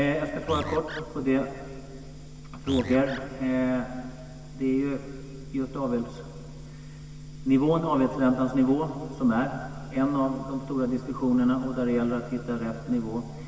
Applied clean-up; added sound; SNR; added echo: none; Animal; 11 dB; reverberation time 2.3 s.